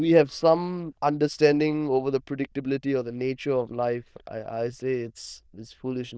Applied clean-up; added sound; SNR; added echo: neural diffusion model UNIVERSE++.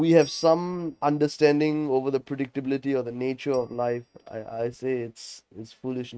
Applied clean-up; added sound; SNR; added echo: neural mask model RNNoise.